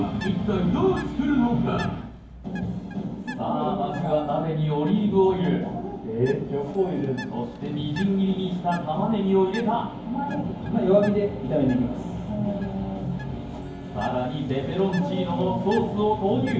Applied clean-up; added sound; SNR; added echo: none; Bird; 20 dB; reverberation time 0.9 s.